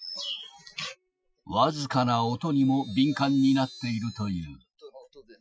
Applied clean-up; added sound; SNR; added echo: classical method Wiener filter.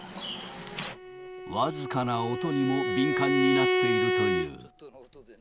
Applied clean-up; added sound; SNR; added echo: none; Bowed string instrument; -1 dB; none.